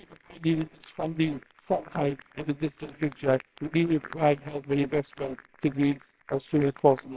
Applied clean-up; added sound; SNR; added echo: neural separator model SepFormer WHAMR!.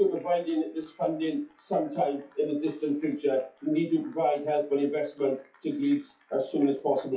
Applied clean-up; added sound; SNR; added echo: classical method WPE with log-MMSE.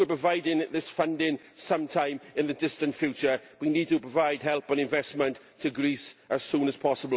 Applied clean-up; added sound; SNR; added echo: none; none; none; none.